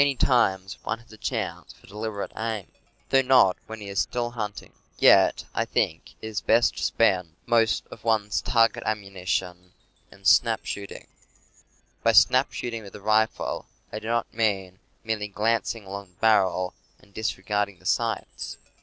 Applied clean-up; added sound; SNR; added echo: neural separator model SepFormer DNS4.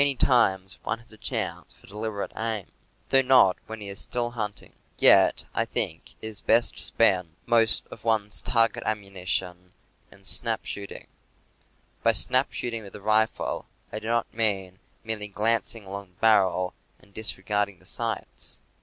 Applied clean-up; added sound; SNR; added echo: none; none; none; none.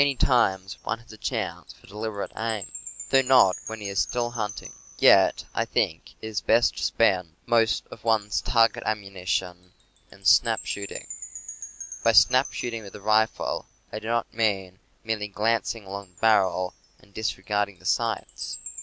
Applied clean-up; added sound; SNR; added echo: none; Wind chime; 17 dB; none.